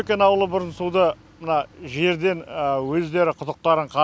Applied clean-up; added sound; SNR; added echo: none; none; none; none.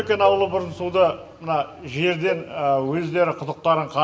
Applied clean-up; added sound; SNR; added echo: none; Cowbell; 16 dB; reverberation time 0.7 s.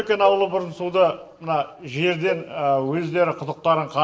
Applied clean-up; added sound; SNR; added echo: neural separator model SepFormer DNS4.